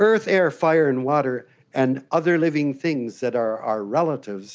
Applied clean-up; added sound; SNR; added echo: none; none; none; none.